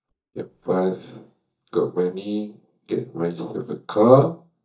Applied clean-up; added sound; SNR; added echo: neural mask model DeepFilterNet 3.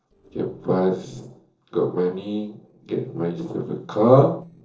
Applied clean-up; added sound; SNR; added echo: neural separator model SepFormer DNS4.